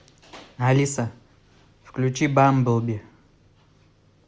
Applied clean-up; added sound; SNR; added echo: none; none; none; none.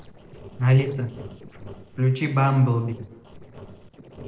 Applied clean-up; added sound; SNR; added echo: neural separator model SepFormer DNS4.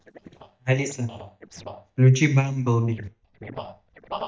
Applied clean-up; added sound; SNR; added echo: neural mask model DeepFilterNet 3.